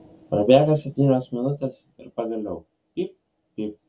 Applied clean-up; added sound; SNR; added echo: none; none; none; none.